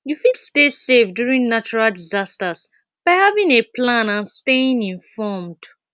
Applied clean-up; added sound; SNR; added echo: none; none; none; none.